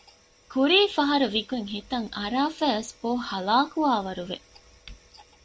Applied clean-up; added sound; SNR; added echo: none; none; none; none.